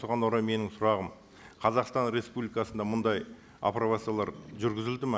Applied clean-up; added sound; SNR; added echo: none; none; none; none.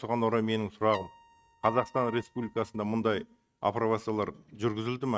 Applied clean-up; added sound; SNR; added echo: neural mask model RNNoise.